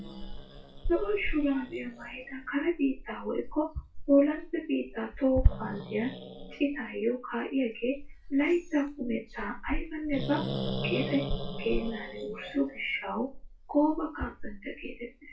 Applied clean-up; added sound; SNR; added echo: classical method WPE with log-MMSE.